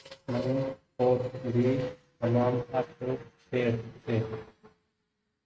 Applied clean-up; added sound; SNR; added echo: neural mask model RNNoise.